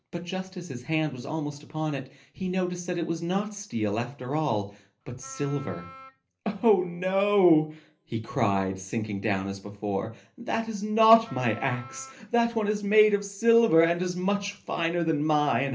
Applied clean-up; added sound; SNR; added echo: none; Wind instrument, woodwind instrument; 20 dB; reverberation time 0.3 s.